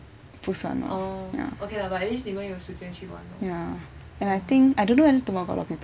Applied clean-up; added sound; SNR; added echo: none; none; none; none.